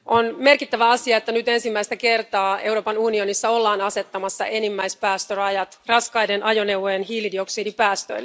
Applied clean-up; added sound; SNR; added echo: none; none; none; none.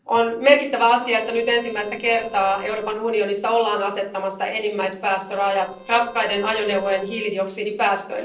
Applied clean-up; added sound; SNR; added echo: neural separator model SepFormer DNS4.